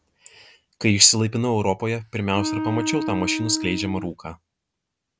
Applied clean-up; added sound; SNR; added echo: none; Wind instrument, woodwind instrument; 4 dB; none.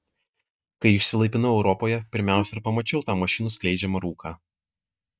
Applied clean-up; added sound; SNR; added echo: neural mask model DeepFilterNet 3.